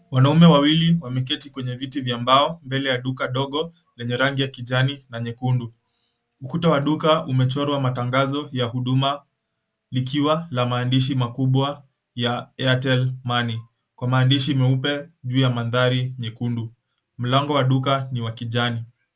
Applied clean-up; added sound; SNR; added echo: none; none; none; none.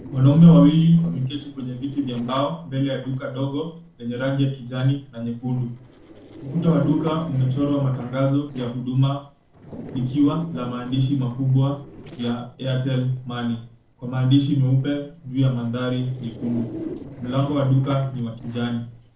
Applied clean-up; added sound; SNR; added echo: neural separator model SepFormer DNS4.